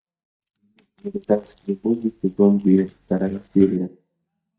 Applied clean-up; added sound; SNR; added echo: neural mask model DeepFilterNet 3.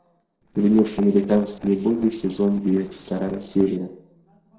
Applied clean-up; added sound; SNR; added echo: neural separator model SepFormer DNS4.